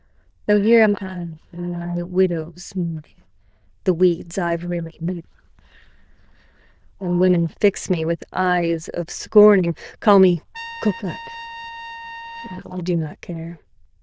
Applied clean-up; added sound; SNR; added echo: neural diffusion model UNIVERSE++.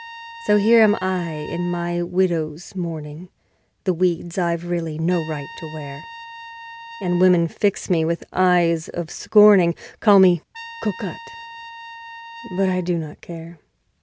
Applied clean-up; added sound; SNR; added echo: none; Trumpet; 19 dB; none.